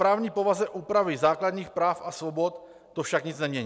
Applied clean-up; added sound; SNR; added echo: none; none; none; none.